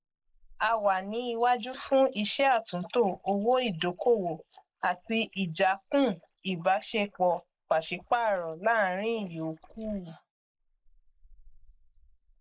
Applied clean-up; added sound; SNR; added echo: neural mask model Resemble Enhance denoiser.